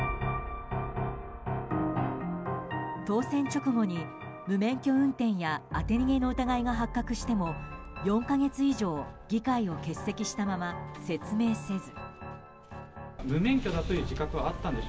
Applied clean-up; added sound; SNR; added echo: none; none; none; none.